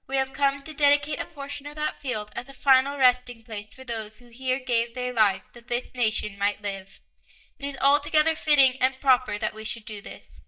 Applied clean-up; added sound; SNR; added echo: neural mask model DeepFilterNet 3.